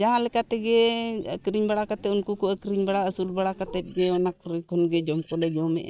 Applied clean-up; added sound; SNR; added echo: neural mask model DeepFilterNet 3.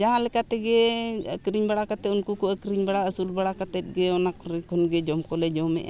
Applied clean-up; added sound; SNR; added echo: none; none; none; none.